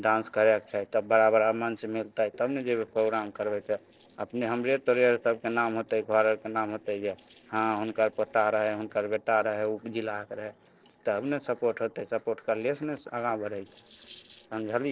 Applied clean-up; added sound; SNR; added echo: neural separator model SepFormer DNS4.